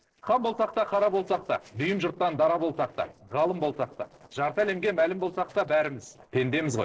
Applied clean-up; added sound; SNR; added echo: neural separator model SepFormer DNS4.